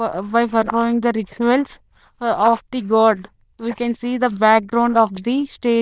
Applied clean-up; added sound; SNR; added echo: neural diffusion model UNIVERSE++.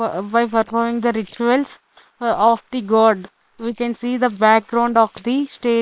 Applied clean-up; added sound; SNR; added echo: neural separator model SepFormer WHAM!.